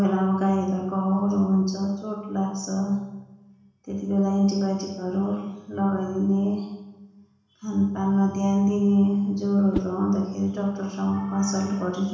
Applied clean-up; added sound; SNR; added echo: none; Whoosh, swoosh, swish; 14 dB; reverberation time 1.1 s.